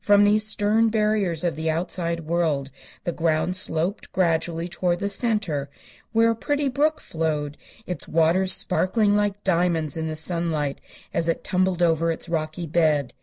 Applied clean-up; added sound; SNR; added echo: none; none; none; none.